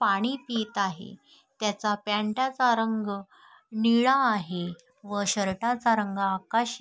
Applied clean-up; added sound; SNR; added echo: none; none; none; none.